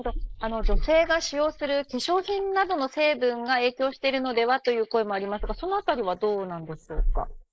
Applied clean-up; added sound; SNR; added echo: neural mask model Resemble Enhance denoiser.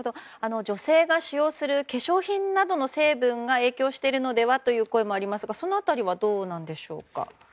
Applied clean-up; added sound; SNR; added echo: none; none; none; none.